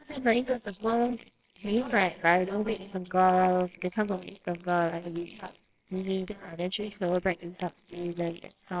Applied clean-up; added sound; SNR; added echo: neural separator model SepFormer WHAMR!.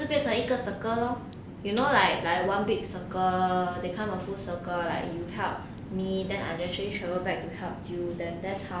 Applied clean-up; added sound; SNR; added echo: none; none; none; none.